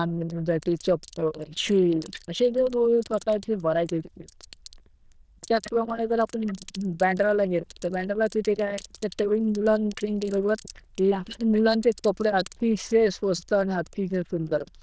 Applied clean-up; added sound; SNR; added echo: neural diffusion model UNIVERSE++.